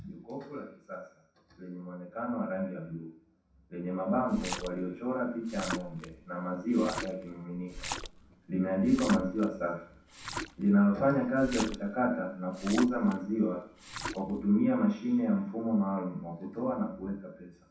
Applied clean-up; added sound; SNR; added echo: none; Splash, splatter; 11 dB; reverberation time 0.7 s.